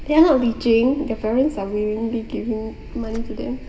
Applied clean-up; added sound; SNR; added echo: none; Purr; 14 dB; reverberation time 1.4 s.